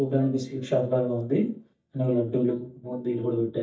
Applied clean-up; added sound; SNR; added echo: neural mask model DeepFilterNet 3.